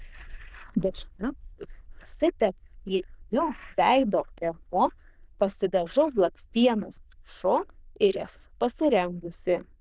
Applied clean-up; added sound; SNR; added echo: neural diffusion model UNIVERSE++.